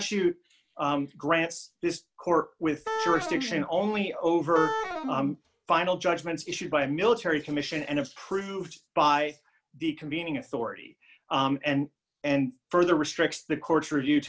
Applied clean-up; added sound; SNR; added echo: none; Wind instrument, woodwind instrument; 5 dB; none.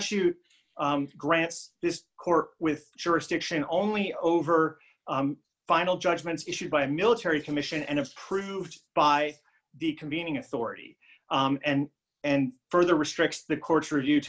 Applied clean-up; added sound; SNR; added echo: none; none; none; none.